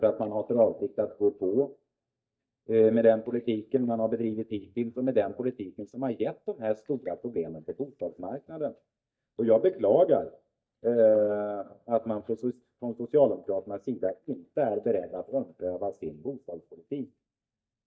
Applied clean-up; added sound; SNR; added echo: neural mask model DeepFilterNet 3.